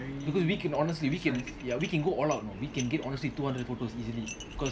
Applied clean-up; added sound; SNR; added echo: none; Dishes, pots, and pans; 18 dB; none.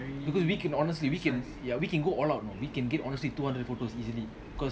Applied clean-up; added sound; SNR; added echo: none; none; none; none.